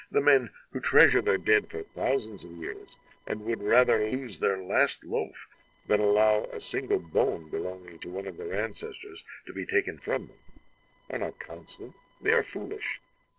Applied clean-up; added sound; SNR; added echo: neural separator model SepFormer DNS4.